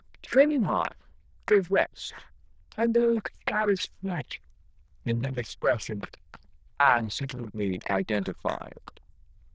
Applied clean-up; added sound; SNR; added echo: neural diffusion model UNIVERSE++.